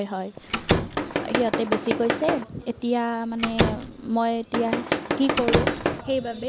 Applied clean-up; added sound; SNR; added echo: none; Slam + Tools; -1 dB; none.